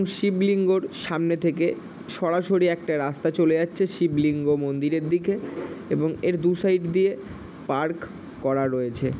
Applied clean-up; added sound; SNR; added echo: none; none; none; none.